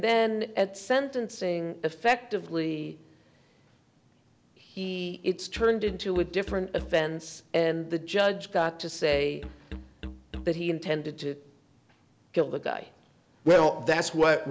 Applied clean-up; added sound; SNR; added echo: none; Musical instrument; 14 dB; none.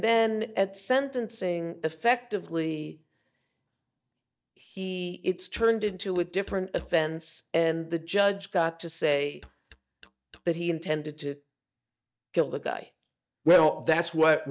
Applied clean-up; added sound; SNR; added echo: neural mask model DeepFilterNet 3.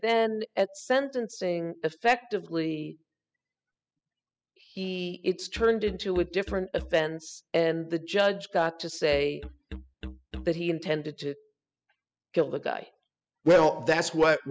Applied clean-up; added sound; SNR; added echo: classical method spectral subtraction.